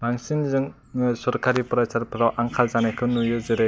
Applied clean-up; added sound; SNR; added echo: none; none; none; none.